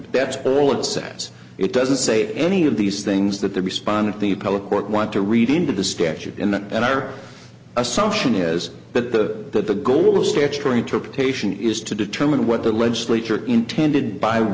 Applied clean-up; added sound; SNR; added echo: none; none; none; none.